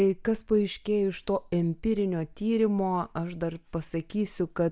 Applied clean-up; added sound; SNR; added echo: none; none; none; none.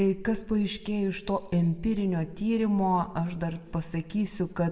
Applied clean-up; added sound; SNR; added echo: none; none; none; reverberation time 1.3 s.